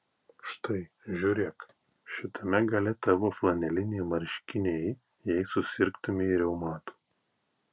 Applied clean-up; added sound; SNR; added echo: none; none; none; none.